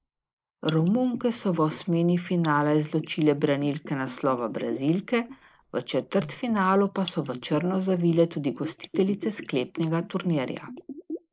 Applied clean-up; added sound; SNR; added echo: neural mask model Resemble Enhance denoiser.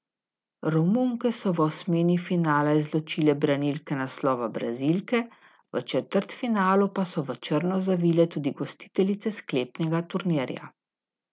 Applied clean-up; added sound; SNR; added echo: none; none; none; none.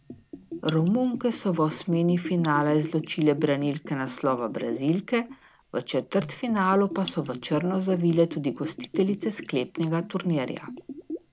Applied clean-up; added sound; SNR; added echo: none; Bathtub (filling or washing) / Gurgling; 13 dB; none.